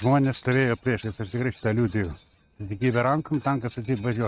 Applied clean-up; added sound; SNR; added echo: neural mask model RNNoise.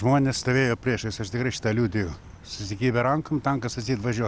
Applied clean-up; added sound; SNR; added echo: none; none; none; none.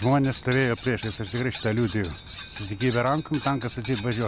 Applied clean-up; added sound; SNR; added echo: none; Cutlery, silverware + Bell; 7 dB; none.